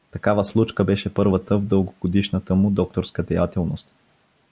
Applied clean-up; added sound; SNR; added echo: none; none; none; none.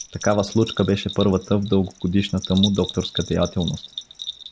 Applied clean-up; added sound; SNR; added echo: none; Bell; 12 dB; none.